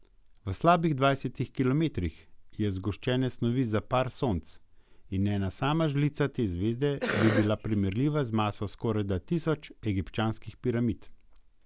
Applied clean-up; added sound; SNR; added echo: none; Cough; 4 dB; none.